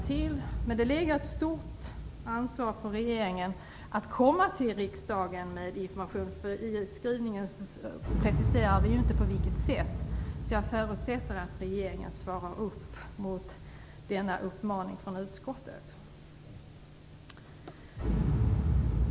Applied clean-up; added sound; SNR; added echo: none; Explosion; 1 dB; none.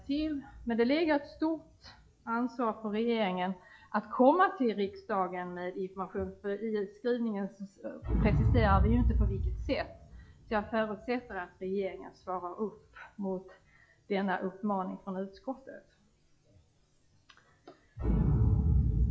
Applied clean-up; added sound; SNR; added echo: classical method log-MMSE.